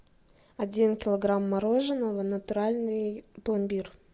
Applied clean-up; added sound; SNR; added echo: none; none; none; none.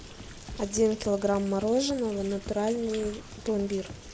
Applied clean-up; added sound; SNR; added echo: none; Rain + Run; 14 dB; none.